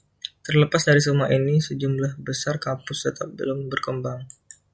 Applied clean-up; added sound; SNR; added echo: none; none; none; none.